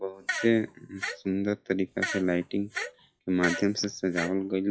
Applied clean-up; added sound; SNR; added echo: classical method WPE with log-MMSE.